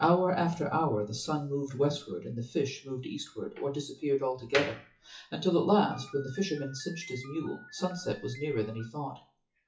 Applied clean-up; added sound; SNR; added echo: classical method WPE with log-MMSE.